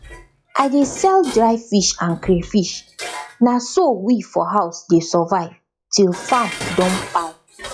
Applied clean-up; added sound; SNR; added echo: classical method log-MMSE.